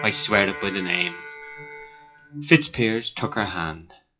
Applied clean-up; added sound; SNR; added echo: classical method WPE with log-MMSE.